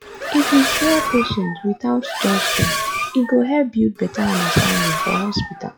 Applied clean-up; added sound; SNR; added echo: classical method log-MMSE.